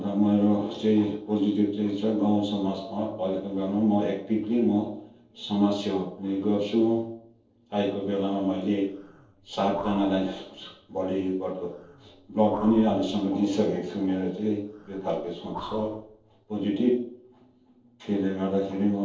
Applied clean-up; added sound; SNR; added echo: neural separator model SepFormer DNS4.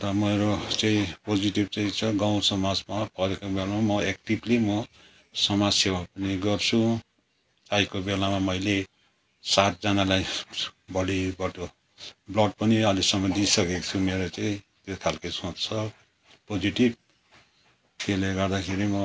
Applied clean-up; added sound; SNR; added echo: none; none; none; none.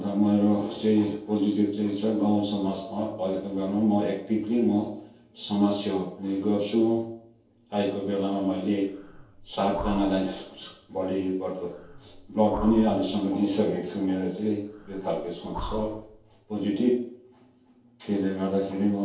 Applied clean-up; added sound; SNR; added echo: none; Breathing; 14 dB; reverberation time 0.7 s.